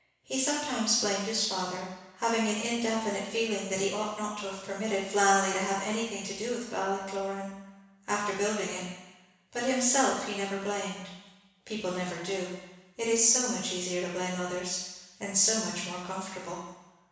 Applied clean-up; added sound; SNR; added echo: none; none; none; reverberation time 1.1 s.